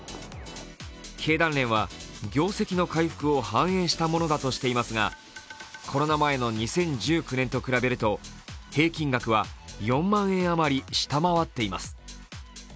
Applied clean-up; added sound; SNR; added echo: none; none; none; none.